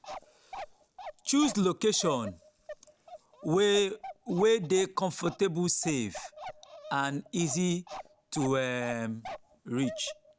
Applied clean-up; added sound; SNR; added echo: none; Bark; 15 dB; none.